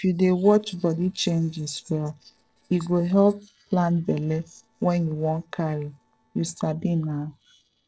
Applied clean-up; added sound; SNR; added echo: neural separator model SepFormer DNS4.